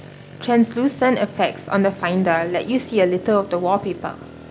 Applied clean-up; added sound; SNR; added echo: none; Motorcycle; 17 dB; none.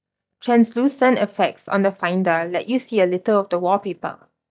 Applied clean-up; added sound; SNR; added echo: neural mask model DeepFilterNet 3.